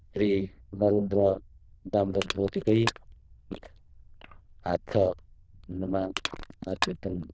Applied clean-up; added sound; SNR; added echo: neural diffusion model UNIVERSE++.